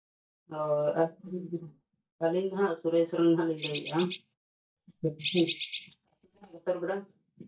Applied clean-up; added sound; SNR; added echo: neural mask model DeepFilterNet 3.